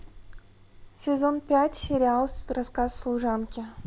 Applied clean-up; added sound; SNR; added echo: none; Sliding door; 15 dB; none.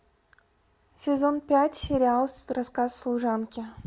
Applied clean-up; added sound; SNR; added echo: none; none; none; none.